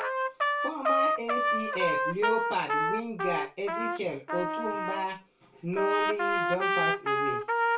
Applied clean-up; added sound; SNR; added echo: none; Trumpet; -4 dB; reverberation time 0.3 s.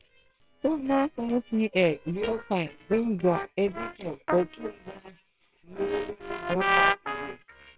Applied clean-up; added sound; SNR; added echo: neural separator model SepFormer WHAMR!.